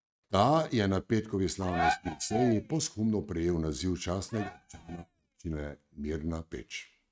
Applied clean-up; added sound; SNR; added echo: neural mask model RNNoise.